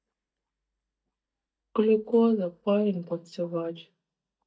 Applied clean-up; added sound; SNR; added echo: neural mask model DeepFilterNet 3.